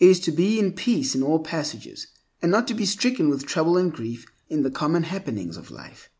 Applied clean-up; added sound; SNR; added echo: none; none; none; none.